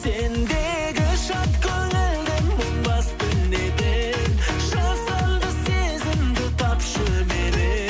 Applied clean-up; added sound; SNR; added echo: none; none; none; none.